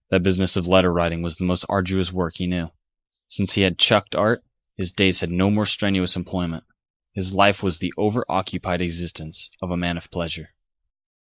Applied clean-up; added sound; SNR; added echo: neural mask model Resemble Enhance denoiser.